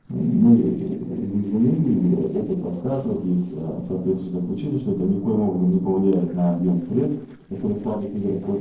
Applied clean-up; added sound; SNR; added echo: neural separator model SepFormer DNS4.